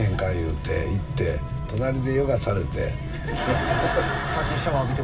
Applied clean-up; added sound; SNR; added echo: none; Fire; 5 dB; reverberation time 0.4 s.